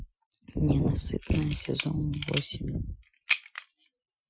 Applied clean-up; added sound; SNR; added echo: classical method Wiener filter.